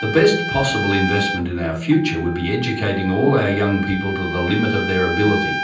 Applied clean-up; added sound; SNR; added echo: none; Trumpet; 7 dB; reverberation time 0.6 s.